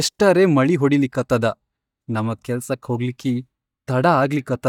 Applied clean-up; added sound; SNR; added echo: neural mask model DeepFilterNet 3.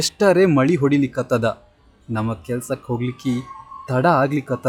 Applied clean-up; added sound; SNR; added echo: classical method log-MMSE.